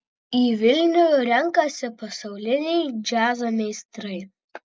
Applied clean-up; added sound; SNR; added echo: none; none; none; none.